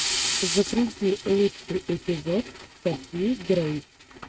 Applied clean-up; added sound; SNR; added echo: neural mask model RNNoise.